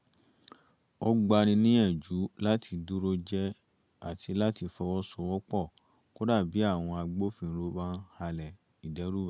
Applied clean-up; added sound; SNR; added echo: none; none; none; none.